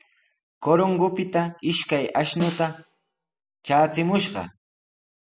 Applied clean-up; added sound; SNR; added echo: none; Snare drum; 13 dB; none.